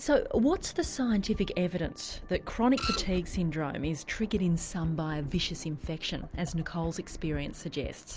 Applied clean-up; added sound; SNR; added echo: none; Printer; 3 dB; none.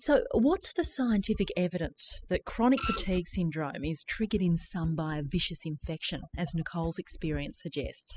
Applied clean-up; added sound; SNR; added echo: classical method spectral subtraction.